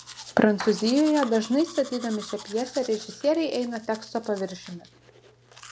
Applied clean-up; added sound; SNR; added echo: none; Domestic sounds, home sounds; 16 dB; none.